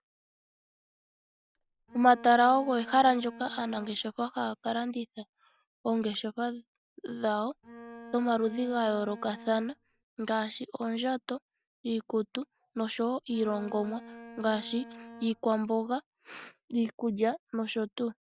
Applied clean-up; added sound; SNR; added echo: none; Bowed string instrument; 17 dB; none.